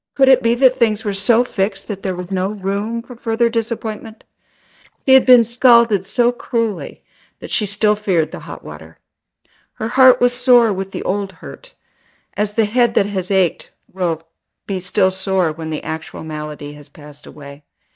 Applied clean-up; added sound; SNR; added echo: neural mask model DeepFilterNet 3.